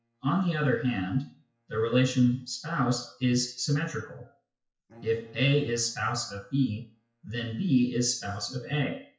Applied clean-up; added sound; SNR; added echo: classical method WPE with log-MMSE.